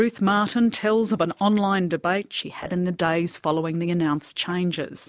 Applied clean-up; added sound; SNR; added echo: neural mask model Resemble Enhance denoiser.